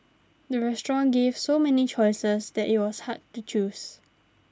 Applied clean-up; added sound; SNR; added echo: none; none; none; none.